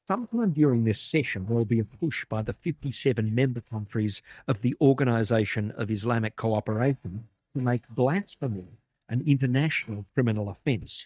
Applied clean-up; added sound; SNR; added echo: neural mask model DeepFilterNet 3.